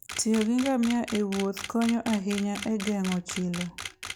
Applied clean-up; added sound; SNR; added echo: none; Camera; 12 dB; none.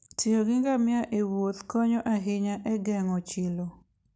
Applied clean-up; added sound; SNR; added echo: none; none; none; none.